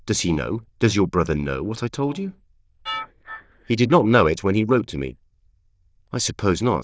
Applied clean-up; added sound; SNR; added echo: neural diffusion model UNIVERSE++.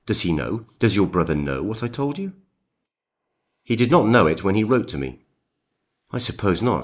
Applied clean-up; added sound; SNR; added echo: neural mask model Resemble Enhance denoiser.